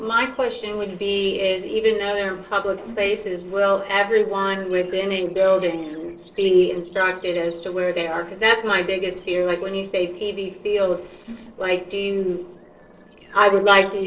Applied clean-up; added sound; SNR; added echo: neural separator model SepFormer DNS4.